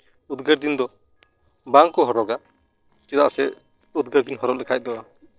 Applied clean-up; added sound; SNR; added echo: neural separator model SepFormer DNS4.